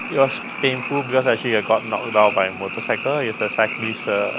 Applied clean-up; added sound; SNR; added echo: none; Frog; 9 dB; none.